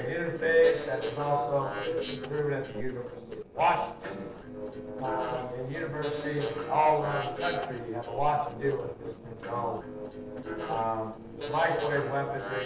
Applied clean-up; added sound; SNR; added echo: neural separator model SepFormer DNS4.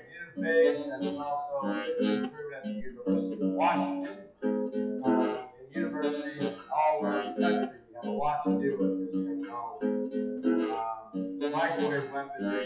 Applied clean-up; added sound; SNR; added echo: classical method WPE with log-MMSE.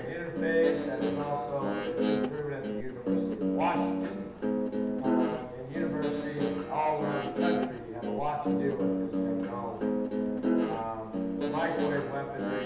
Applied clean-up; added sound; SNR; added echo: none; Guitar; -3 dB; reverberation time 0.9 s.